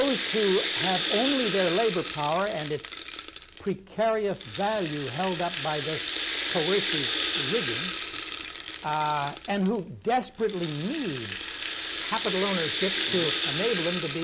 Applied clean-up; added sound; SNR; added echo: none; Rattle (instrument); -1 dB; none.